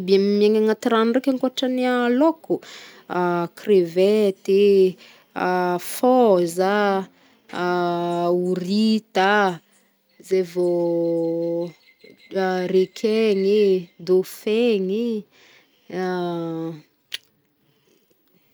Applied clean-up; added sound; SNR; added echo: none; none; none; none.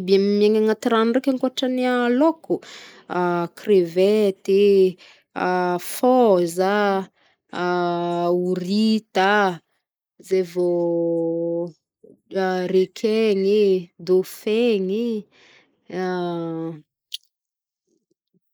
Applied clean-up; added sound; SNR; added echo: neural mask model Resemble Enhance denoiser.